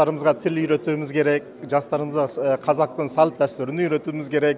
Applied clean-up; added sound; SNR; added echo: none; none; none; none.